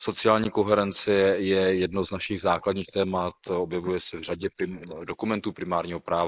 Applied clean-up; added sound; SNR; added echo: neural mask model Resemble Enhance denoiser.